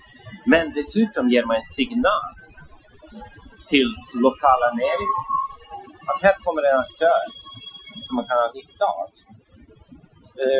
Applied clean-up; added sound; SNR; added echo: classical method Wiener filter.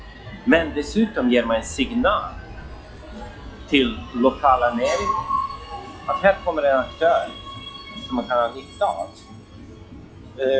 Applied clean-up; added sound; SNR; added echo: classical method log-MMSE.